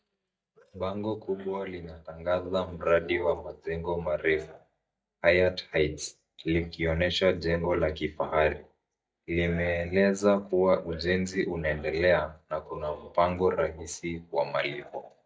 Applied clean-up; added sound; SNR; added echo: neural mask model DeepFilterNet 3.